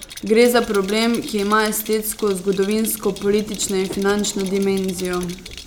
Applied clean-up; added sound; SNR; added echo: none; Subway, metro, underground + Rattle; 16 dB; none.